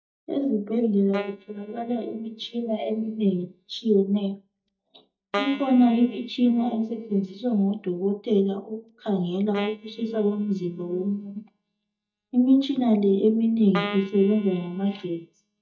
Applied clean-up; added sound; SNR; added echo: neural mask model DeepFilterNet 3.